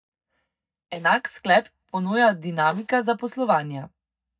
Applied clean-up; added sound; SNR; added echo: neural mask model DeepFilterNet 3.